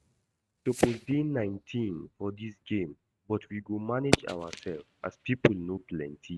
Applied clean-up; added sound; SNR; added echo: neural mask model RNNoise.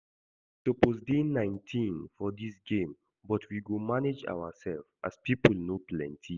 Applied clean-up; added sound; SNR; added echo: none; none; none; none.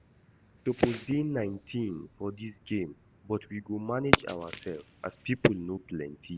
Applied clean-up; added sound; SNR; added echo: none; Fireworks; 4 dB; none.